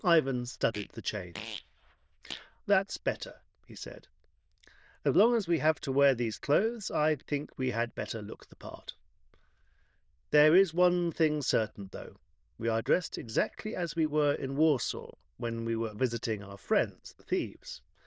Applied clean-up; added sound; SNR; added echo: neural diffusion model UNIVERSE++.